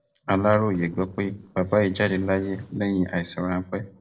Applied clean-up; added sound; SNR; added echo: neural separator model SepFormer DNS4.